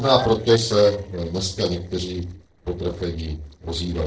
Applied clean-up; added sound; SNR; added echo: neural separator model SepFormer DNS4.